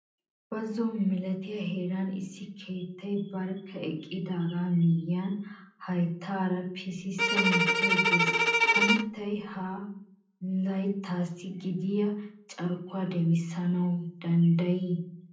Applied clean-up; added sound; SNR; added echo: none; Bowed string instrument; -3 dB; reverberation time 0.6 s.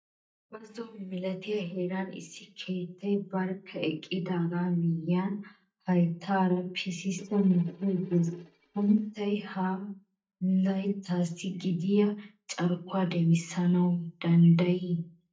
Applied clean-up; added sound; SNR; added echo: neural mask model DeepFilterNet 3.